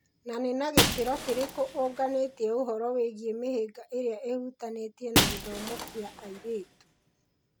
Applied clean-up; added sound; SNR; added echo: none; Shatter; 2 dB; none.